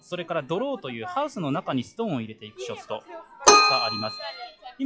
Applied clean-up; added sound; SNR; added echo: classical method log-MMSE.